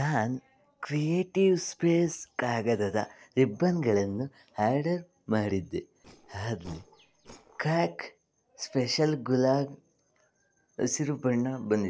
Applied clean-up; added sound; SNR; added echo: neural separator model SepFormer DNS4.